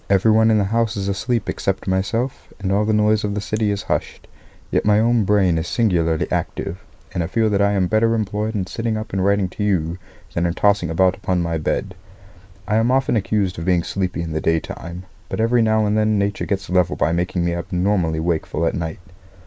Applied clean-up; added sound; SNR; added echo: neural mask model Resemble Enhance denoiser.